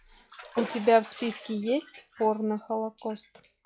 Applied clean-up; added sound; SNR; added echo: classical method log-MMSE.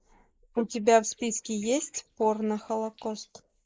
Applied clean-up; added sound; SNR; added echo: neural mask model Resemble Enhance denoiser.